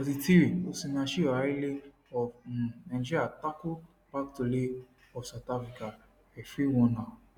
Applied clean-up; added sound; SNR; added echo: none; none; none; none.